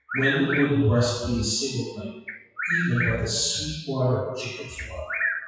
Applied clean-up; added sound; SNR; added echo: classical method WPE with log-MMSE.